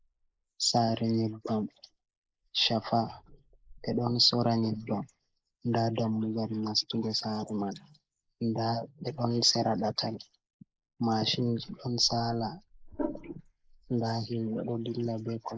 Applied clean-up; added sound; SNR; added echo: neural mask model Resemble Enhance denoiser.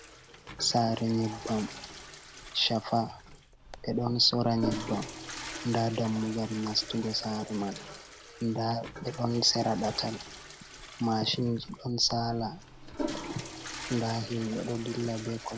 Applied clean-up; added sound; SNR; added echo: none; Toilet flush / Water; 11 dB; none.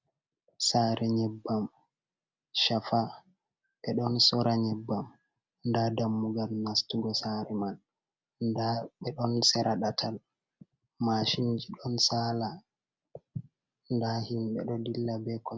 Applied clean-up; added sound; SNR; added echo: none; none; none; none.